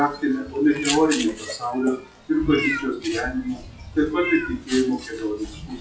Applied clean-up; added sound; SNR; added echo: classical method WPE with log-MMSE.